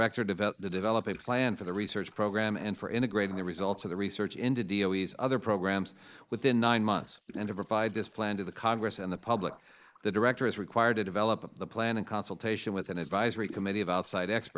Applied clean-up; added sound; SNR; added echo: neural mask model Resemble Enhance denoiser.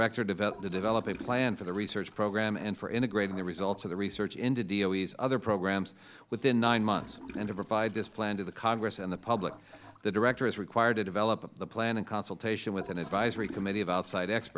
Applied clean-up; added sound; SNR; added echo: none; Toilet flush / Gurgling; 19 dB; none.